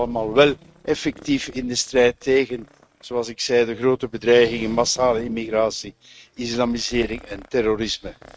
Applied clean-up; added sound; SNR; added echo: neural mask model RNNoise.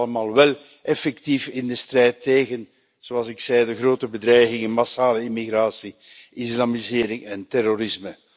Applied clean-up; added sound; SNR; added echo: none; none; none; none.